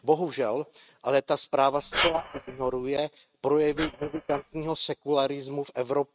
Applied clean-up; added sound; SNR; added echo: neural mask model RNNoise.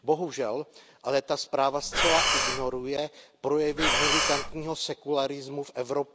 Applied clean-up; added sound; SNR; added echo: none; Breathing; -2 dB; none.